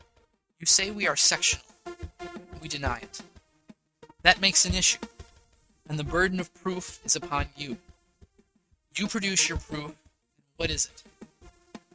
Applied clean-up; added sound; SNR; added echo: neural mask model RNNoise.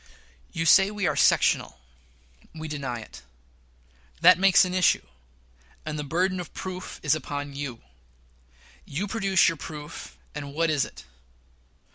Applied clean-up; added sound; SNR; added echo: none; none; none; none.